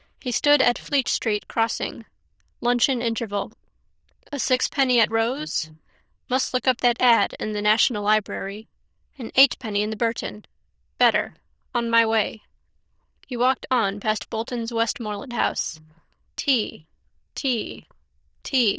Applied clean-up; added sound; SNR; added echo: neural diffusion model UNIVERSE++.